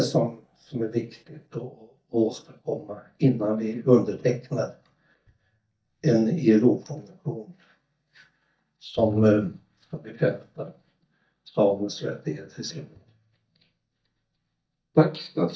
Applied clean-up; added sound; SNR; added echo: neural mask model DeepFilterNet 3.